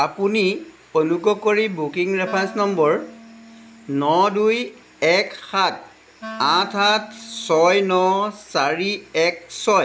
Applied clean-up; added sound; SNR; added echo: none; Wind instrument, woodwind instrument; 20 dB; none.